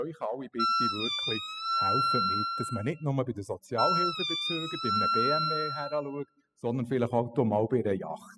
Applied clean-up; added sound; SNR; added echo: classical method spectral subtraction.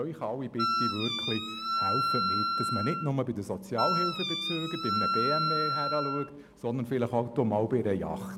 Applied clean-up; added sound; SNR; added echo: none; Wind instrument, woodwind instrument; -1 dB; none.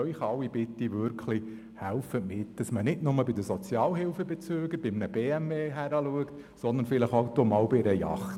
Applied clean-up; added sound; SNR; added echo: none; none; none; none.